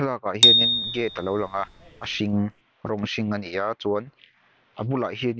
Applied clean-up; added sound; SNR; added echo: none; Bicycle bell; -5 dB; none.